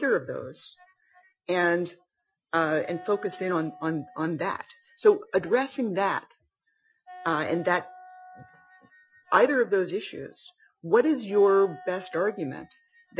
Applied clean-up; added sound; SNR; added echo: classical method Wiener filter.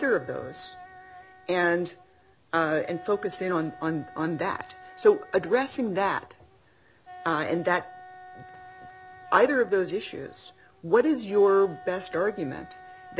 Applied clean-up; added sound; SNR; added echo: none; Wind instrument, woodwind instrument; 20 dB; none.